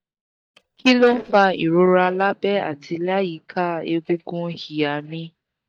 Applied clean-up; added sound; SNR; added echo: neural mask model DeepFilterNet 3.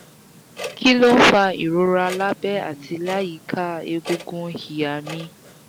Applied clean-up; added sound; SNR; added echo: none; Clock; 17 dB; none.